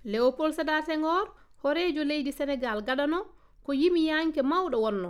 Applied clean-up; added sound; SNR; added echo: none; none; none; none.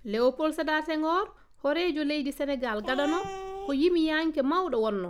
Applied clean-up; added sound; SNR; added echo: none; Cat; 10 dB; none.